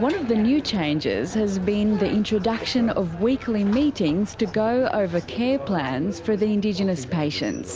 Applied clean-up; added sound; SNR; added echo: none; none; none; none.